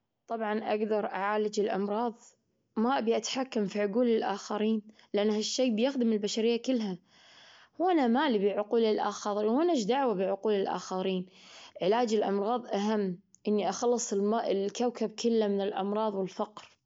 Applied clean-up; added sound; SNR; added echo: none; none; none; none.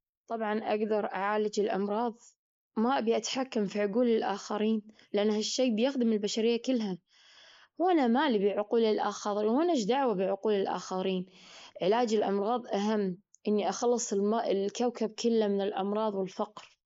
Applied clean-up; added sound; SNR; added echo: neural mask model Resemble Enhance denoiser.